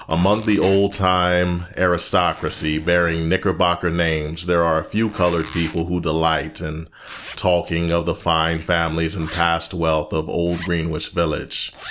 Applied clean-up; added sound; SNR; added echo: none; Zipper (clothing); 18 dB; none.